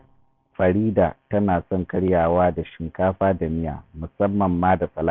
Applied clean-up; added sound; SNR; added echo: none; none; none; none.